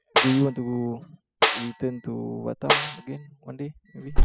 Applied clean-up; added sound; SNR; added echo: classical method spectral subtraction.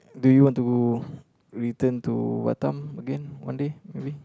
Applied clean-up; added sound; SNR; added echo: none; none; none; none.